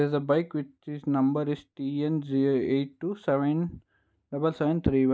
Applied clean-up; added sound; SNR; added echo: none; none; none; none.